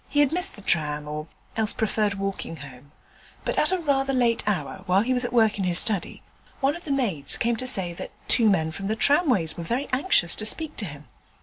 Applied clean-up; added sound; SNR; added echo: none; none; none; none.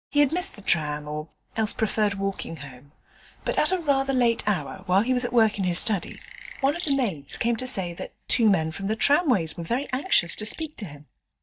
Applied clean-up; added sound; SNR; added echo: neural mask model DeepFilterNet 3.